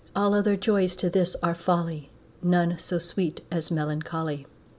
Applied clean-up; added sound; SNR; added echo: none; none; none; none.